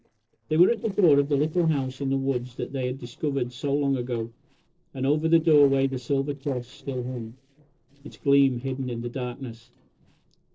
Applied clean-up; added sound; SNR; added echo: neural separator model SepFormer DNS4.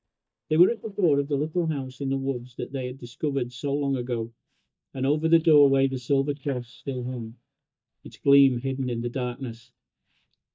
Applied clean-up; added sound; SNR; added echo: neural mask model DeepFilterNet 3.